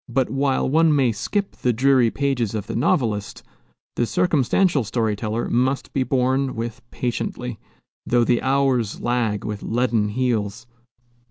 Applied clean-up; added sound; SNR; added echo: none; none; none; none.